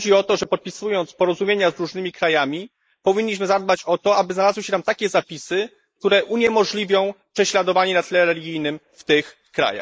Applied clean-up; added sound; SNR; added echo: neural mask model Resemble Enhance denoiser.